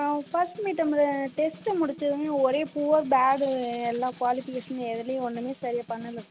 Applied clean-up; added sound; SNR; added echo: none; Snare drum + Rattle (instrument); 18 dB; none.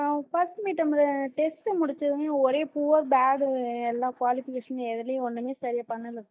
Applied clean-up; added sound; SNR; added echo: neural mask model DeepFilterNet 3.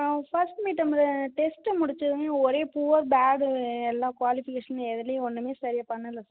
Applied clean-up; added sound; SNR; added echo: none; none; none; none.